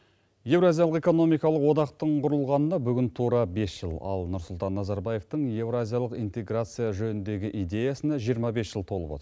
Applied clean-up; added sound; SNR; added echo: none; none; none; none.